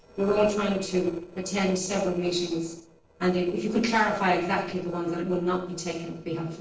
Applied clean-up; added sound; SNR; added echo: neural separator model SepFormer DNS4.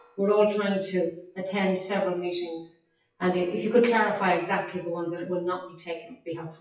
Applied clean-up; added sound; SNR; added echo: classical method WPE with log-MMSE.